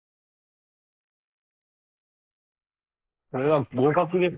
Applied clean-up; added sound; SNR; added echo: neural mask model Resemble Enhance denoiser.